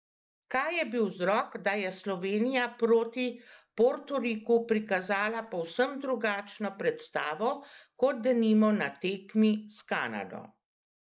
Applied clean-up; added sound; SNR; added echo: neural mask model Resemble Enhance denoiser.